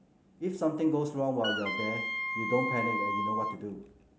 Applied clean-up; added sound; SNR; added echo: none; Wind instrument, woodwind instrument; 1 dB; none.